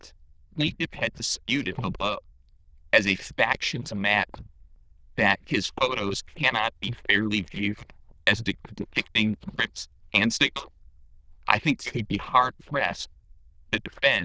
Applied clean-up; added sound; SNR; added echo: neural diffusion model UNIVERSE++.